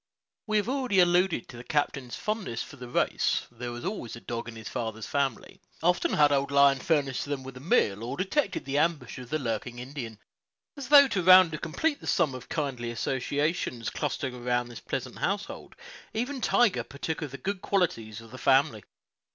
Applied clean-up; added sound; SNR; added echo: none; none; none; none.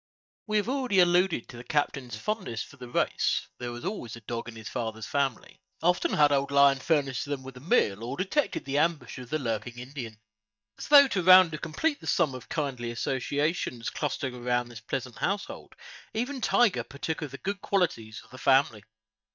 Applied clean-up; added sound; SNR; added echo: neural mask model DeepFilterNet 3.